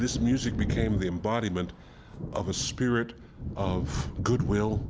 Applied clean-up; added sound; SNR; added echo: none; Thunder / Wind; 4 dB; none.